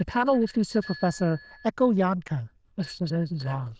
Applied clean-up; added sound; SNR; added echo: neural diffusion model UNIVERSE++.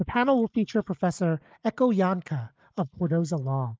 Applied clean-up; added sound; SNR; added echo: neural mask model Resemble Enhance denoiser.